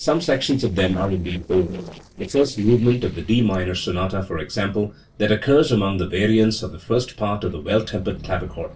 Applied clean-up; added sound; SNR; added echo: neural separator model SepFormer DNS4.